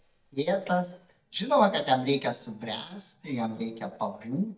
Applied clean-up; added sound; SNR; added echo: neural mask model DeepFilterNet 3.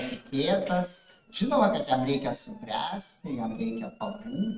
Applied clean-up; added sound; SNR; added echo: neural mask model RNNoise.